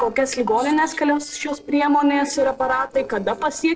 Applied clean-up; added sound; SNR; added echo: neural separator model SepFormer DNS4.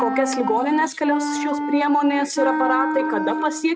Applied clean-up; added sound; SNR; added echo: neural mask model RNNoise.